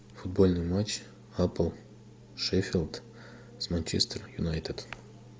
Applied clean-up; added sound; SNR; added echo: none; none; none; none.